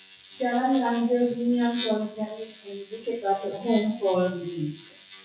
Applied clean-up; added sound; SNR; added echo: classical method WPE with log-MMSE.